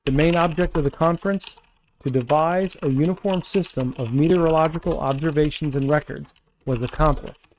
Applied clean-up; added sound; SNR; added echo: neural mask model RNNoise.